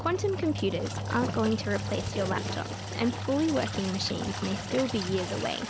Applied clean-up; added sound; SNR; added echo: none; Engine; 4 dB; none.